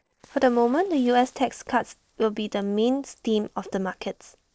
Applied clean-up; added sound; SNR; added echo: neural separator model SepFormer DNS4.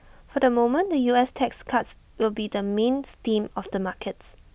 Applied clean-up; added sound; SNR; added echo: none; none; none; none.